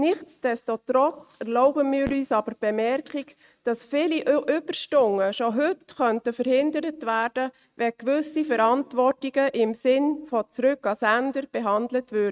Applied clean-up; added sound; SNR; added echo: neural mask model RNNoise.